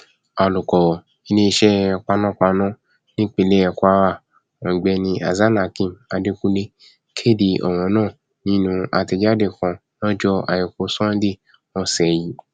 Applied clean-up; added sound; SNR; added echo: none; none; none; none.